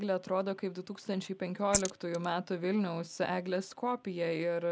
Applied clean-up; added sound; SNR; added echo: neural mask model Resemble Enhance denoiser.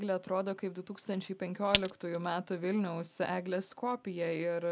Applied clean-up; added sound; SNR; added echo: none; Glass; -3 dB; none.